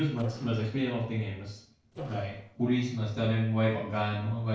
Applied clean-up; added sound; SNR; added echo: neural separator model SepFormer DNS4.